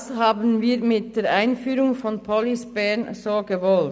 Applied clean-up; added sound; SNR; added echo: none; none; none; none.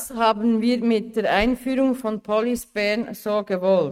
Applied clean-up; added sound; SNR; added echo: neural mask model RNNoise.